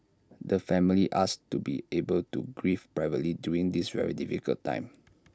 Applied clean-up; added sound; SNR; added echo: none; none; none; none.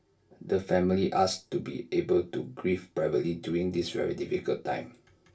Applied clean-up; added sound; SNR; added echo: none; none; none; reverberation time 0.2 s.